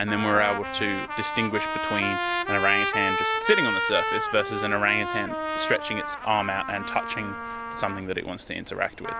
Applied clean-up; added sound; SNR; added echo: none; Trumpet; 2 dB; none.